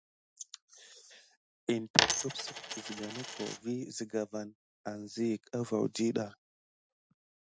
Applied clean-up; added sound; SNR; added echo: none; Coin (dropping); -4 dB; none.